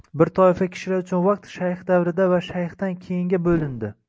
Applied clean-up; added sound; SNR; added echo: none; Whoosh, swoosh, swish; 12 dB; none.